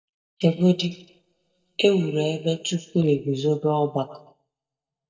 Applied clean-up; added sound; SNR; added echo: neural mask model DeepFilterNet 3.